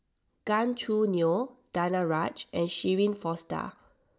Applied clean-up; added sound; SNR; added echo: none; none; none; none.